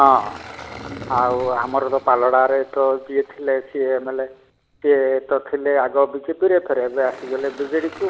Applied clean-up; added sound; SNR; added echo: none; Engine; 20 dB; none.